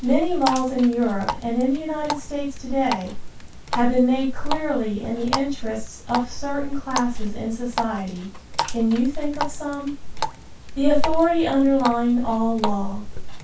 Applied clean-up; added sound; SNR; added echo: none; Water tap, faucet; 11 dB; reverberation time 0.2 s.